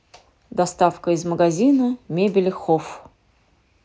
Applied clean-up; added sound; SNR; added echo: none; none; none; none.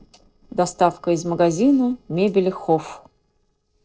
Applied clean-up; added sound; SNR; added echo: neural separator model SepFormer DNS4.